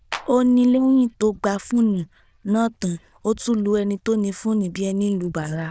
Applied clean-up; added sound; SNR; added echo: neural diffusion model UNIVERSE++.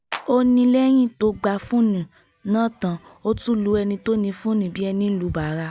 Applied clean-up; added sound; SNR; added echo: none; Clapping; 13 dB; none.